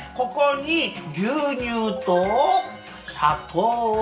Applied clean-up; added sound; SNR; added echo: none; none; none; reverberation time 0.4 s.